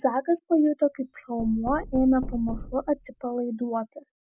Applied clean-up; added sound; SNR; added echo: none; Knock; 12 dB; none.